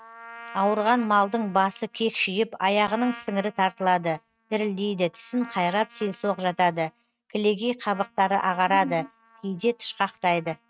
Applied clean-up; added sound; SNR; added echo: neural mask model RNNoise.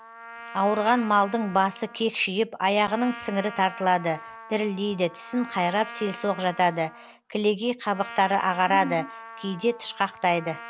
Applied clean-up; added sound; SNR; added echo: none; Trumpet; 16 dB; none.